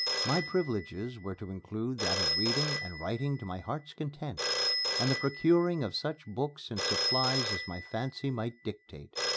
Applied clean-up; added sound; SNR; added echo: none; Telephone; 2 dB; none.